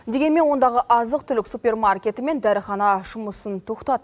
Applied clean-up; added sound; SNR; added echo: none; none; none; none.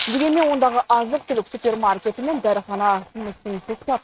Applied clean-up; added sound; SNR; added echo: neural mask model RNNoise.